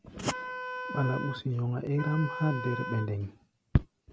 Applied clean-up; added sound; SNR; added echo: none; Wind instrument, woodwind instrument; 8 dB; none.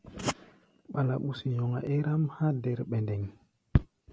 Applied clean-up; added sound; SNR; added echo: none; none; none; none.